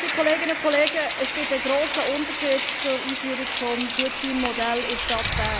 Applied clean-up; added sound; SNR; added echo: none; Rain; 2 dB; none.